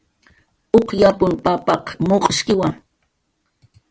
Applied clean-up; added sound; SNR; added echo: none; none; none; none.